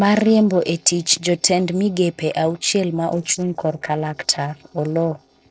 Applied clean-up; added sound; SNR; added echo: neural separator model SepFormer DNS4.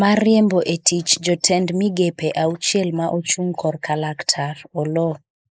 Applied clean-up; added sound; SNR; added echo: neural mask model Resemble Enhance denoiser.